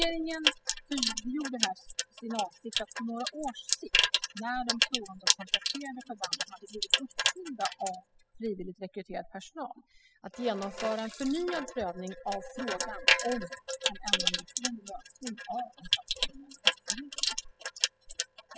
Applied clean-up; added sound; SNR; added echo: classical method spectral subtraction.